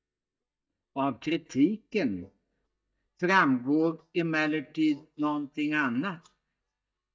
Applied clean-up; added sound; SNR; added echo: neural mask model DeepFilterNet 3.